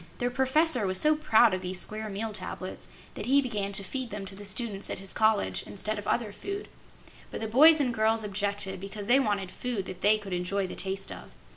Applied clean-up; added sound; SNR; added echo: none; none; none; none.